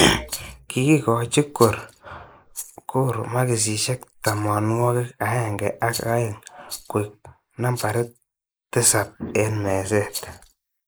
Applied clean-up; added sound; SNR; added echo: neural mask model Resemble Enhance denoiser.